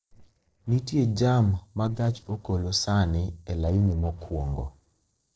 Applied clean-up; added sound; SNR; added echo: neural separator model SepFormer DNS4.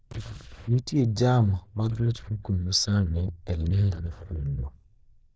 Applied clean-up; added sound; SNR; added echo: neural diffusion model UNIVERSE++.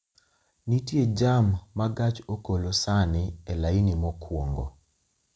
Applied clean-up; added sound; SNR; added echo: none; none; none; none.